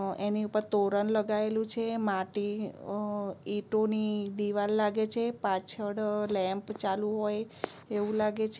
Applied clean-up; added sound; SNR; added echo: none; none; none; none.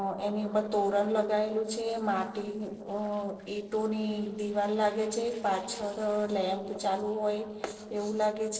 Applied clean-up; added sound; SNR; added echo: neural separator model SepFormer DNS4.